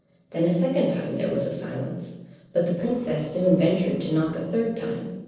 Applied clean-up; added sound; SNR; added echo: neural separator model SepFormer DNS4.